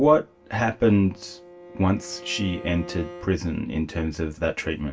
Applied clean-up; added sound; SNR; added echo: none; Bowed string instrument; 19 dB; reverberation time 0.2 s.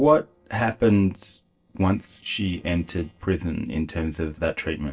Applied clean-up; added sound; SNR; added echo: neural separator model SepFormer DNS4.